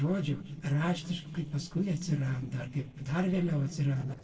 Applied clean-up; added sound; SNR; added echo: neural separator model SepFormer DNS4.